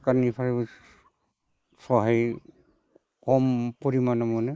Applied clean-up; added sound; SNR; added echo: neural mask model Resemble Enhance denoiser.